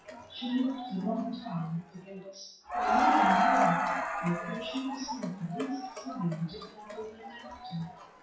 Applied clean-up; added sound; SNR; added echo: classical method WPE with log-MMSE.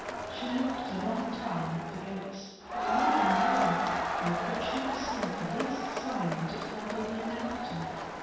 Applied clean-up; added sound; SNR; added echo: none; Crowd; -2 dB; reverberation time 1.2 s.